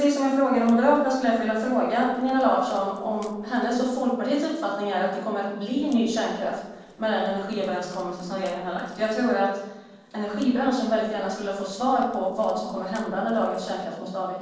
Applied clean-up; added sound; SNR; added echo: neural separator model SepFormer DNS4.